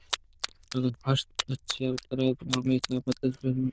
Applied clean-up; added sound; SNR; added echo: neural diffusion model UNIVERSE++.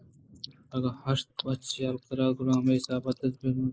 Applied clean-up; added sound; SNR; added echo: neural mask model Resemble Enhance denoiser.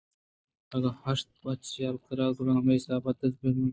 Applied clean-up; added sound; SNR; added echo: neural mask model DeepFilterNet 3.